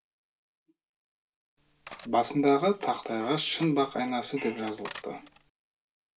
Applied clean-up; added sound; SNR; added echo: none; Cutlery, silverware; 19 dB; reverberation time 0.2 s.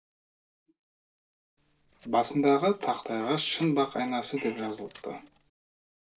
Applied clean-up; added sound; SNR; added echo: neural separator model SepFormer DNS4.